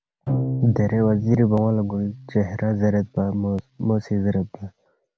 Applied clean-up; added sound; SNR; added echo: none; Bowed string instrument; 9 dB; none.